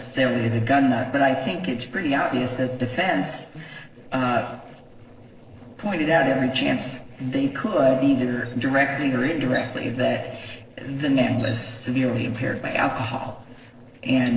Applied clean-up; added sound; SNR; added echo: neural separator model SepFormer DNS4.